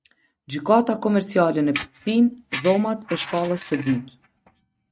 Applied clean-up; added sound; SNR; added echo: neural mask model RNNoise.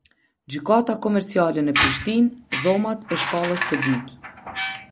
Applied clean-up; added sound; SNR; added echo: none; Squeak; 4 dB; none.